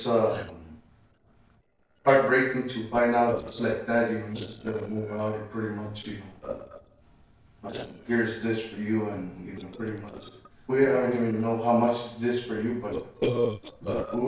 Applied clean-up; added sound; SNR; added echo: neural separator model SepFormer DNS4.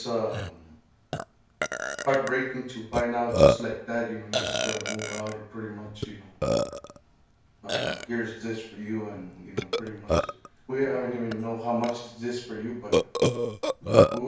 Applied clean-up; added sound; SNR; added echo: none; Burping, eructation; -3 dB; reverberation time 0.5 s.